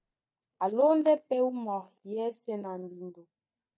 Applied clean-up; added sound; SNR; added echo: neural mask model DeepFilterNet 3.